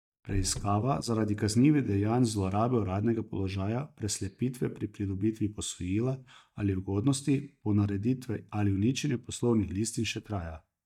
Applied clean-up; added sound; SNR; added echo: neural mask model DeepFilterNet 3.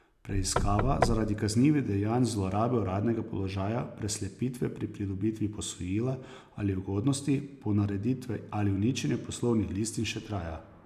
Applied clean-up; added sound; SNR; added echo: none; Knock / Wood; 2 dB; none.